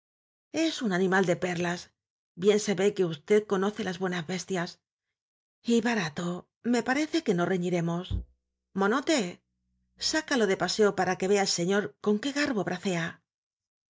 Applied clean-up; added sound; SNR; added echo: neural mask model DeepFilterNet 3.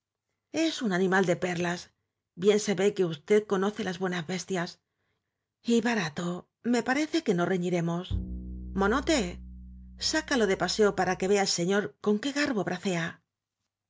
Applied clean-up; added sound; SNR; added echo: none; Bowed string instrument; 11 dB; none.